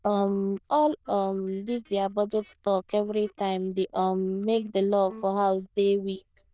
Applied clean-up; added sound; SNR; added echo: neural diffusion model UNIVERSE++.